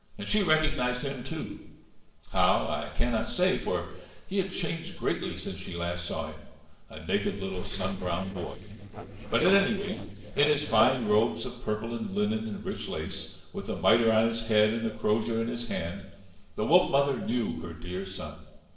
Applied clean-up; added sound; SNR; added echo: neural separator model SepFormer DNS4.